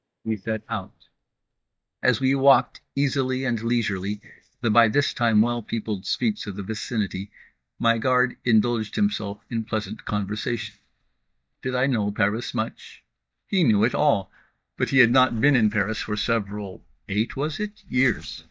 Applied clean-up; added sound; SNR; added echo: neural mask model DeepFilterNet 3.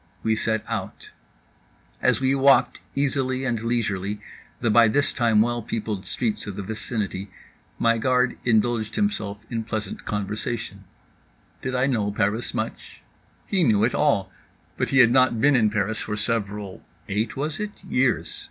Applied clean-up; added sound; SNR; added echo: none; none; none; none.